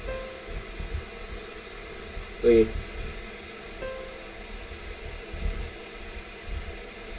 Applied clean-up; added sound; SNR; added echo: none; Piano; 16 dB; reverberation time 0.2 s.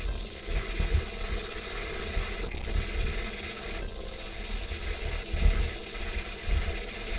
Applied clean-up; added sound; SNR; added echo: neural separator model SepFormer DNS4.